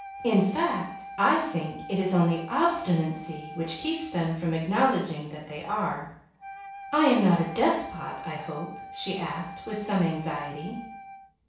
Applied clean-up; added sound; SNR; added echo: none; Wind instrument, woodwind instrument; 15 dB; reverberation time 0.7 s.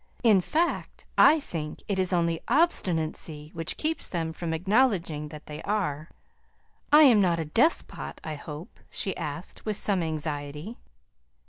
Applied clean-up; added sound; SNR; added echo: none; none; none; none.